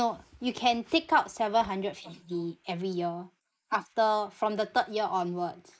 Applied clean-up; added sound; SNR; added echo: neural mask model Resemble Enhance denoiser.